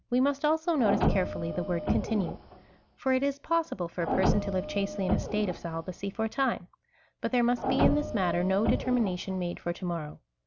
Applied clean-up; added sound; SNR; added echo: none; Printer; 2 dB; none.